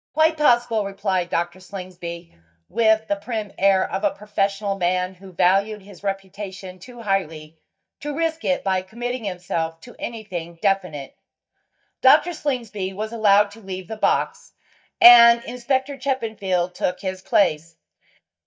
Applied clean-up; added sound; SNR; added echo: neural mask model DeepFilterNet 3.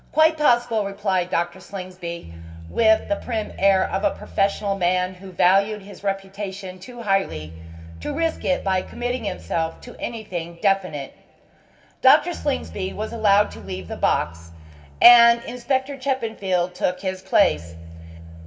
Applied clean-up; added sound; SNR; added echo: none; Bass guitar; 16 dB; reverberation time 2.1 s.